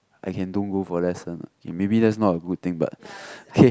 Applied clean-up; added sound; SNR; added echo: none; none; none; none.